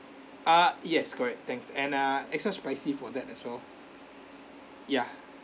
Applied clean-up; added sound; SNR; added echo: none; none; none; none.